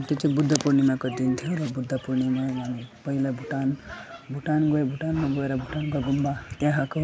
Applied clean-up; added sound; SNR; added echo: none; none; none; none.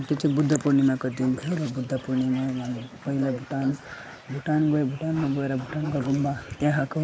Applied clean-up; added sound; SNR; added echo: neural mask model Resemble Enhance denoiser.